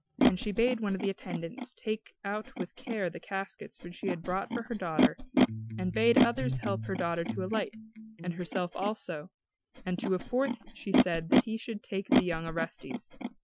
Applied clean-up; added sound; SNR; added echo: classical method Wiener filter.